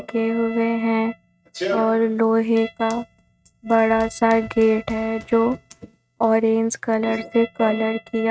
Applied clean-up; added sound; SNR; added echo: neural mask model RNNoise.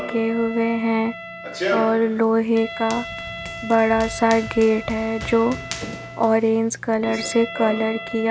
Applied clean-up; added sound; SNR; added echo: none; Run + Wind instrument, woodwind instrument; 10 dB; none.